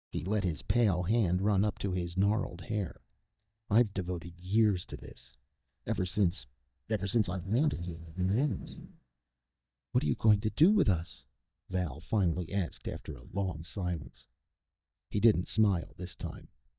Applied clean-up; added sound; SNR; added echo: neural mask model DeepFilterNet 3.